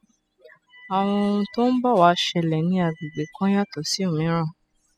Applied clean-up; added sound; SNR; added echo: classical method spectral subtraction.